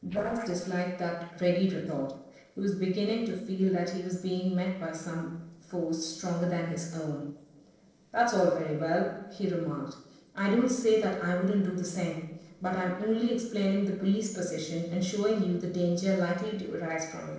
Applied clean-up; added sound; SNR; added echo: neural separator model SepFormer DNS4.